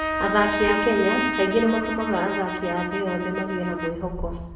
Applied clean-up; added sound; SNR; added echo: none; Trumpet; 4 dB; reverberation time 0.8 s.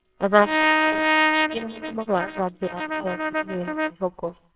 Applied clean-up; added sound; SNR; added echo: neural separator model SepFormer WHAMR!.